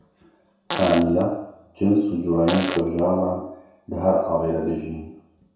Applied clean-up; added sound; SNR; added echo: none; Fart; 6 dB; reverberation time 0.7 s.